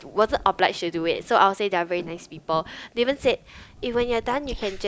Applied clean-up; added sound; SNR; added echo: neural mask model Resemble Enhance denoiser.